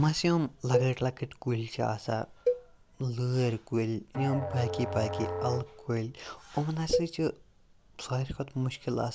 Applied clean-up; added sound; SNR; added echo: none; Musical instrument + Cowbell; 5 dB; none.